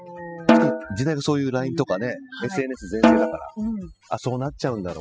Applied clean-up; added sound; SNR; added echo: classical method spectral subtraction.